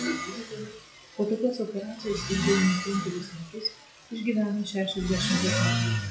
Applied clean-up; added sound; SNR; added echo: classical method WPE with log-MMSE.